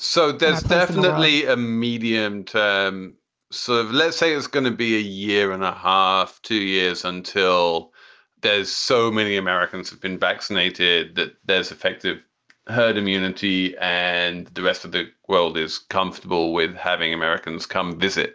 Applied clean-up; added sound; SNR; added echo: none; none; none; none.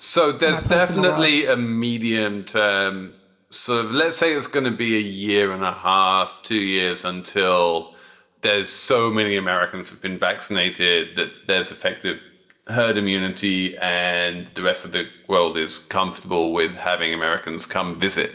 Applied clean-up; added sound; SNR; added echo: none; none; none; reverberation time 0.7 s.